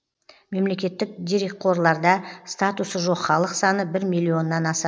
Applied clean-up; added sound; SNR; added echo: none; none; none; none.